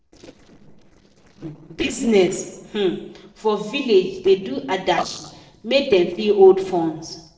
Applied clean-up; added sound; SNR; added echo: neural separator model SepFormer DNS4.